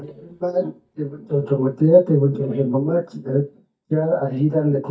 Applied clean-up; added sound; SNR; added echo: neural mask model DeepFilterNet 3.